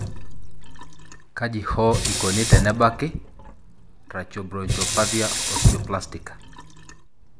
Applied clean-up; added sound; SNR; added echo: none; Sink (filling or washing); -1 dB; none.